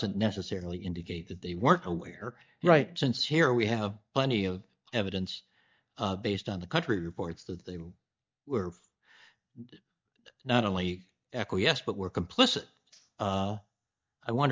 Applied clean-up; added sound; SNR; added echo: neural mask model DeepFilterNet 3.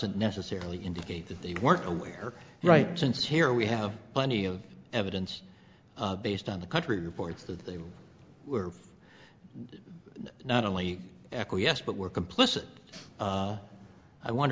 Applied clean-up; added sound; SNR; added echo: none; none; none; none.